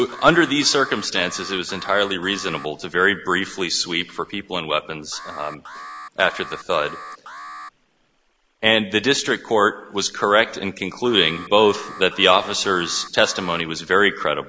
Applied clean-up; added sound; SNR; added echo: none; Alarm; 16 dB; none.